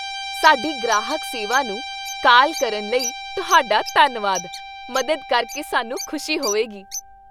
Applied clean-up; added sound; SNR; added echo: none; Bird + Guitar; 10 dB; none.